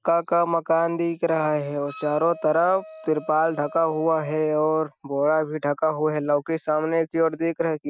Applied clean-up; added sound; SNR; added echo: none; Wind instrument, woodwind instrument; 20 dB; none.